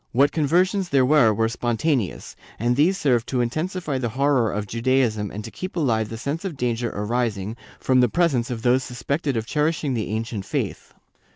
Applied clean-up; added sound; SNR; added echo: none; none; none; none.